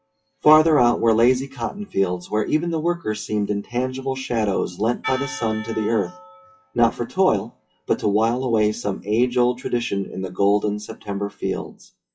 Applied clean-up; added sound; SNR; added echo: classical method WPE with log-MMSE.